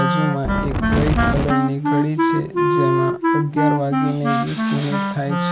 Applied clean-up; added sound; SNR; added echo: none; Wind + Wind instrument, woodwind instrument; -4 dB; none.